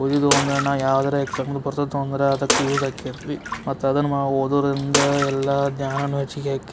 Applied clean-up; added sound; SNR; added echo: none; Bathtub (filling or washing) / Water / Splash, splatter; 6 dB; none.